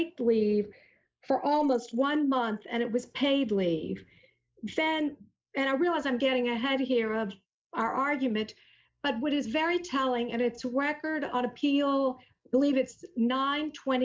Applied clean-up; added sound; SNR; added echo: neural mask model Resemble Enhance denoiser.